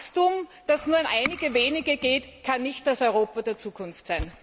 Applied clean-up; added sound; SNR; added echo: none; none; none; none.